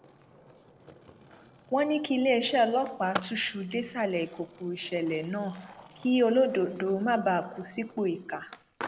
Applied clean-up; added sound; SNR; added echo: none; Skateboard; 17 dB; none.